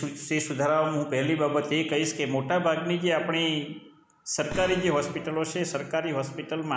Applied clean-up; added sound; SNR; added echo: none; Boom; 12 dB; none.